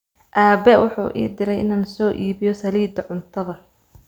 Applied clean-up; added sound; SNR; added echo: none; none; none; none.